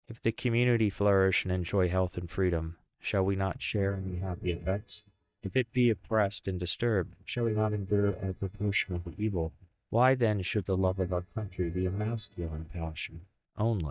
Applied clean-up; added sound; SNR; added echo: neural mask model DeepFilterNet 3.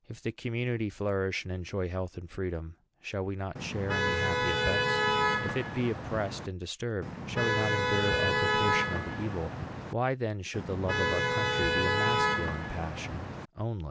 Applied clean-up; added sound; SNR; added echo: none; Motor vehicle (road); -4 dB; none.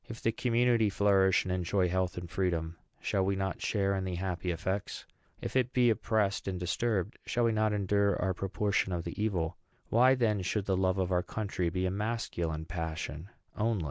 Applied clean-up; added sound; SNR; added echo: none; none; none; none.